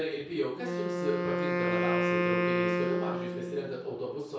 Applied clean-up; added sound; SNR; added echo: none; Wind instrument, woodwind instrument; -4 dB; reverberation time 0.6 s.